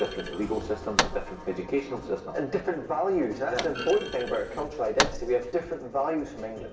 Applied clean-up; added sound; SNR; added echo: none; Thump, thud; 6 dB; reverberation time 0.8 s.